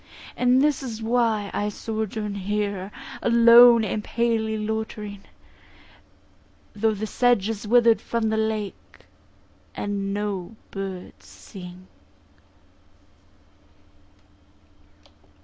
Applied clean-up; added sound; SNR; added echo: none; none; none; none.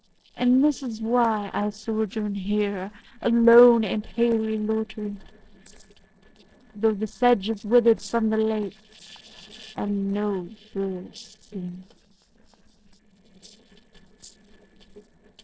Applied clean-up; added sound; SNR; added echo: neural separator model SepFormer DNS4.